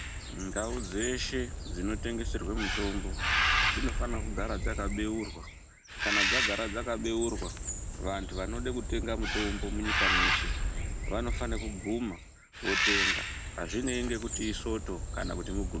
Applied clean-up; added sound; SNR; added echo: none; Bird; -3 dB; none.